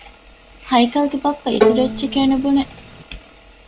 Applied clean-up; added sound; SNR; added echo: none; Bowed string instrument; 1 dB; none.